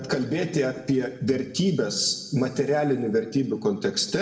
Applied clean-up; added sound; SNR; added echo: none; none; none; reverberation time 1.1 s.